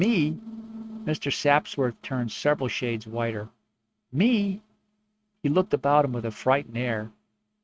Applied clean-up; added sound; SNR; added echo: neural mask model RNNoise.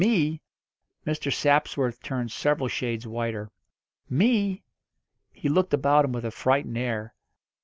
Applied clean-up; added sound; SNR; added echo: none; none; none; none.